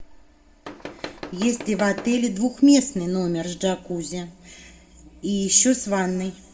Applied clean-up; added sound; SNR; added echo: none; Tools; 13 dB; reverberation time 1.6 s.